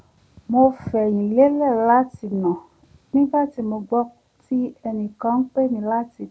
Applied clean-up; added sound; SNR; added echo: none; none; none; none.